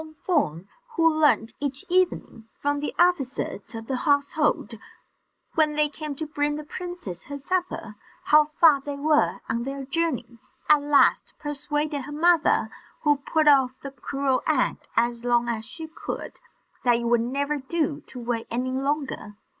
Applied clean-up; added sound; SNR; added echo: neural mask model Resemble Enhance denoiser.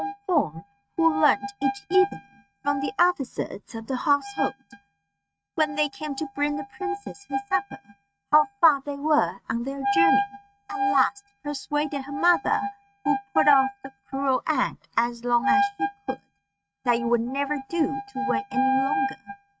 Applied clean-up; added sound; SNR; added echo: neural mask model RNNoise.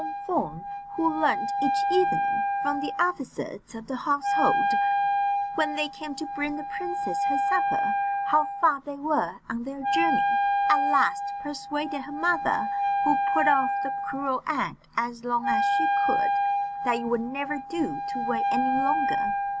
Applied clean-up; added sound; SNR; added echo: none; Wind instrument, woodwind instrument; -2 dB; none.